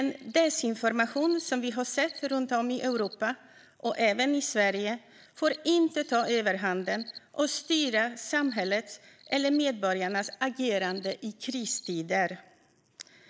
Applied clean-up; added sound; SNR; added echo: neural mask model Resemble Enhance denoiser.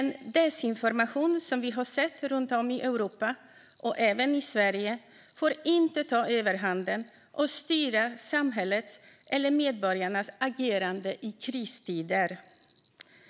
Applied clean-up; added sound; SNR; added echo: none; Cricket; 19 dB; none.